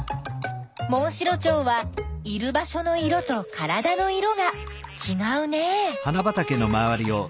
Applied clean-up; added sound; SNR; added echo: none; none; none; none.